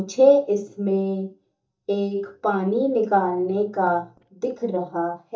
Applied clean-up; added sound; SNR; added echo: neural mask model DeepFilterNet 3.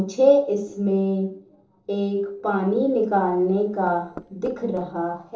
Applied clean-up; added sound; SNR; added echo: neural separator model SepFormer DNS4.